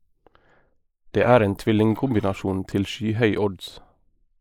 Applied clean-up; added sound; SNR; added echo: neural mask model Resemble Enhance denoiser.